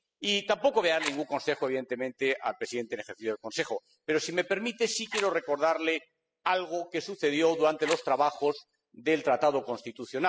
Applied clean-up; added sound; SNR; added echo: classical method spectral subtraction.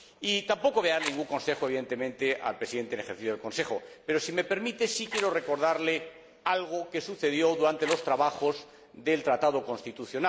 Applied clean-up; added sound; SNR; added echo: none; Fire; 13 dB; none.